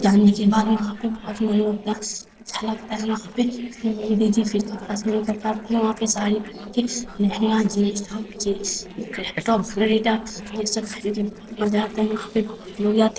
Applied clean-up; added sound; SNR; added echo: neural separator model SepFormer DNS4.